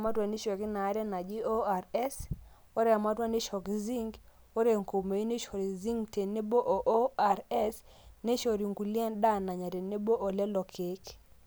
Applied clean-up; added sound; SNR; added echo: none; none; none; none.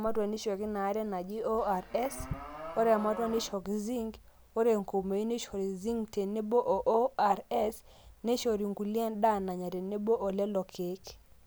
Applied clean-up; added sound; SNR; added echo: none; Livestock, farm animals, working animals; 12 dB; none.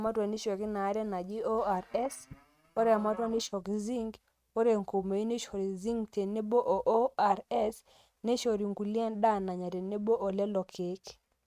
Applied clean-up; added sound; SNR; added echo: neural mask model RNNoise.